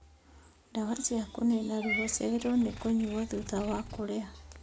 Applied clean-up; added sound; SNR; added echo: none; Meow / Purr; 13 dB; none.